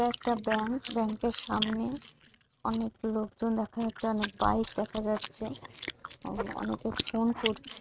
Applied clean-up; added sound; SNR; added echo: neural mask model RNNoise.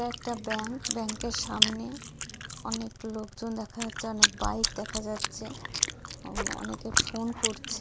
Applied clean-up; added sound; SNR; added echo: none; Chewing, mastication; -3 dB; none.